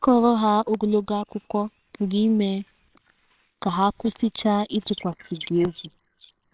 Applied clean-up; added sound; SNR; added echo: neural separator model SepFormer WHAMR!.